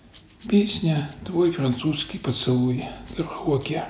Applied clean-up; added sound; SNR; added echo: none; Rattle (instrument); 16 dB; none.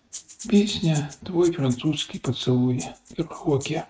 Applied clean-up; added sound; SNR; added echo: neural mask model RNNoise.